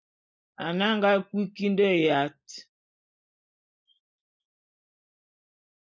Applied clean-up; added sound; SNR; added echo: neural mask model Resemble Enhance denoiser.